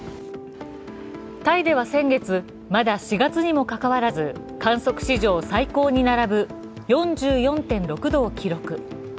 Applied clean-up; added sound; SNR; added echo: none; none; none; none.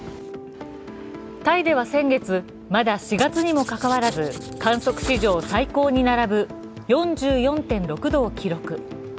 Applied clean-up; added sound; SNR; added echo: none; Writing; 14 dB; none.